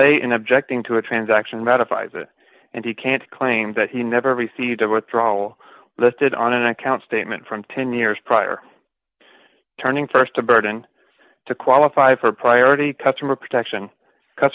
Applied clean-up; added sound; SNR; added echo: none; none; none; none.